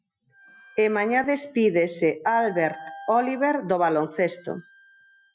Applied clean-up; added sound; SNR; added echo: classical method Wiener filter.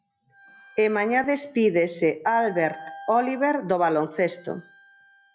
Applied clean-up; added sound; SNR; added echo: classical method log-MMSE.